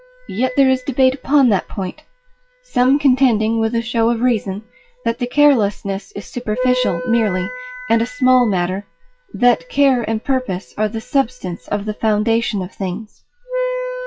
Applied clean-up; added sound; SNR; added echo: classical method WPE with log-MMSE.